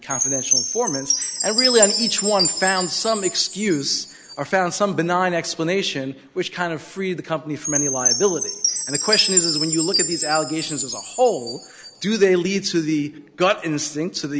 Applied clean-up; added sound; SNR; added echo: none; Chime; 3 dB; none.